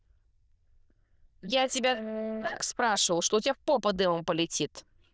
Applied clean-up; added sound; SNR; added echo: neural diffusion model UNIVERSE++.